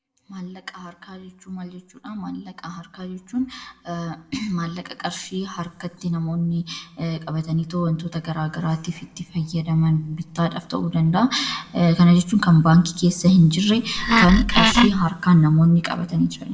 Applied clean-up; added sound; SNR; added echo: none; Wood; -3 dB; reverberation time 1.7 s.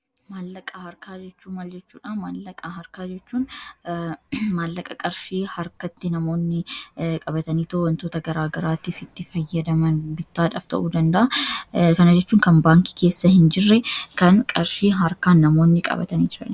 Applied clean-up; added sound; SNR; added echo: none; none; none; none.